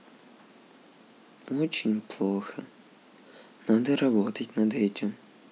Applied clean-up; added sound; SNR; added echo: none; none; none; none.